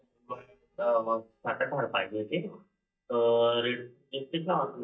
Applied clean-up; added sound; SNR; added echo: neural mask model DeepFilterNet 3.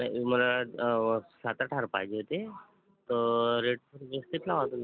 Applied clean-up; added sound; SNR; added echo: none; none; none; none.